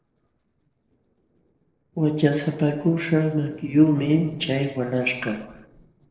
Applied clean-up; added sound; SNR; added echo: neural separator model SepFormer DNS4.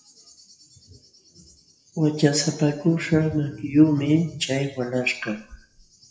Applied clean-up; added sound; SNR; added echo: classical method WPE with log-MMSE.